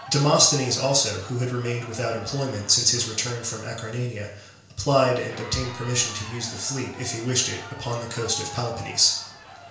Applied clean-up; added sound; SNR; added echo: none; Crowd; 17 dB; reverberation time 0.5 s.